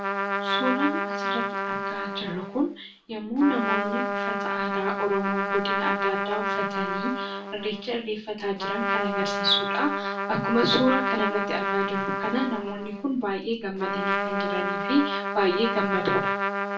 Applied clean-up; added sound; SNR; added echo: none; Trumpet; 0 dB; reverberation time 0.3 s.